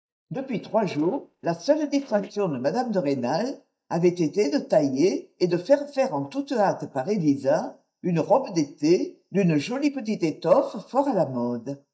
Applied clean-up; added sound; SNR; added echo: neural mask model DeepFilterNet 3.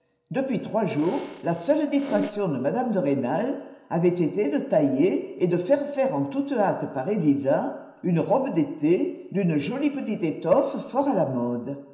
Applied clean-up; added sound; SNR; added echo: none; Fart; 11 dB; reverberation time 0.9 s.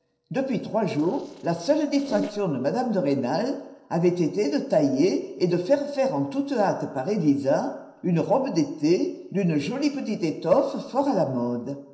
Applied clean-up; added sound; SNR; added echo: neural separator model SepFormer DNS4.